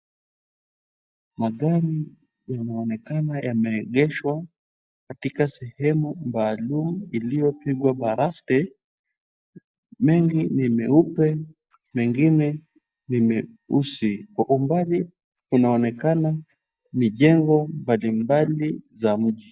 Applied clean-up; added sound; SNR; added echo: neural mask model DeepFilterNet 3.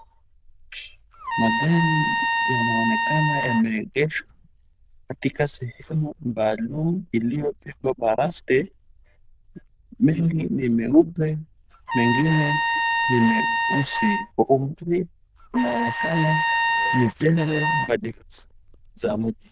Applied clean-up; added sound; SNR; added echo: neural diffusion model UNIVERSE++.